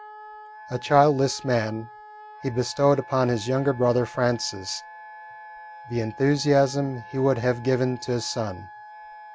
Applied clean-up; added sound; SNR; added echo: none; Wind instrument, woodwind instrument; 18 dB; none.